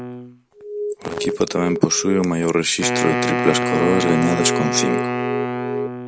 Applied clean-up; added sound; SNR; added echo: none; Wind instrument, woodwind instrument + Alarm; 2 dB; none.